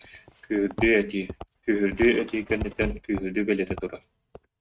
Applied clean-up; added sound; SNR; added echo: neural mask model RNNoise.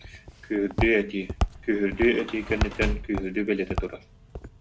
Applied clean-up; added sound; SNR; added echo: none; Sliding door / Slam + Walk, footsteps; 4 dB; none.